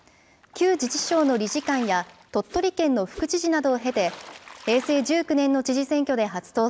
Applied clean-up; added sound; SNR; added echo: none; Water / Splash, splatter + Whoosh, swoosh, swish; 19 dB; none.